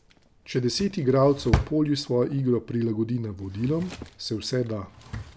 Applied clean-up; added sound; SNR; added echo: none; Drawer open or close; 9 dB; none.